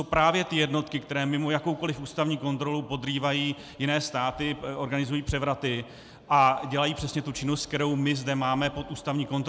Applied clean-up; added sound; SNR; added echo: none; none; none; none.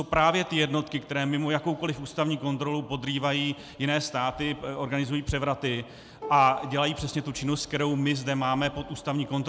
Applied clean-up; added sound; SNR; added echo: none; Plucked string instrument; 17 dB; none.